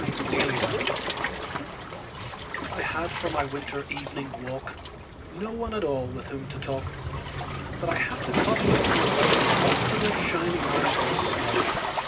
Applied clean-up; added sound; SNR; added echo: none; Waves, surf; -5 dB; reverberation time 0.4 s.